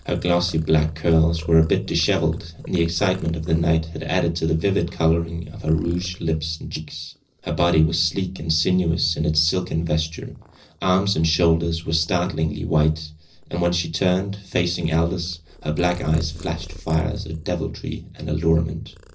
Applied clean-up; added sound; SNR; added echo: neural separator model SepFormer DNS4.